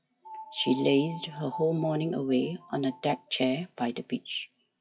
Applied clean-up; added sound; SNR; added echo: classical method WPE with log-MMSE.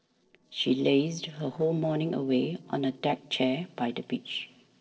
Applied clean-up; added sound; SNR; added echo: neural separator model SepFormer DNS4.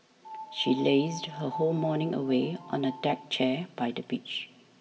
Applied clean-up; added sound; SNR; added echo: none; Piano; 13 dB; reverberation time 1.4 s.